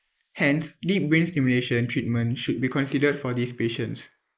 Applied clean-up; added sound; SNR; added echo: neural mask model Resemble Enhance denoiser.